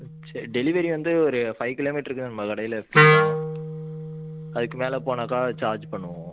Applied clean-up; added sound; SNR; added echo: none; Wind instrument, woodwind instrument; -1 dB; none.